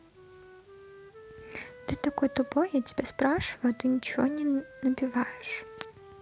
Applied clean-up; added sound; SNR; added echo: none; Wind instrument, woodwind instrument; 19 dB; none.